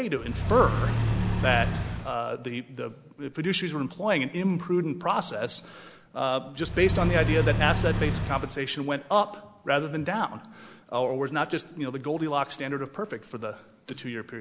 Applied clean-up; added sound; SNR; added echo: none; Accelerating, revving, vroom / Car; -1 dB; none.